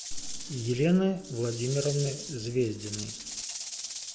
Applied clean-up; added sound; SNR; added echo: none; Rattle / Rattle (instrument); 10 dB; none.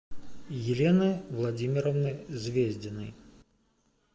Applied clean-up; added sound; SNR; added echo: none; none; none; none.